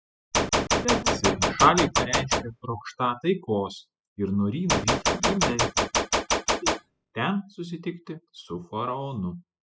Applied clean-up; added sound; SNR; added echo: classical method spectral subtraction.